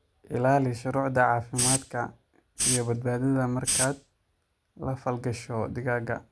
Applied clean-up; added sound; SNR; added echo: none; Hiss; 2 dB; none.